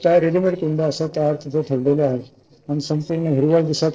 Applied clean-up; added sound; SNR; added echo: neural separator model SepFormer DNS4.